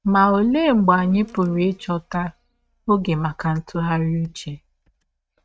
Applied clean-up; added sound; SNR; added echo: neural mask model RNNoise.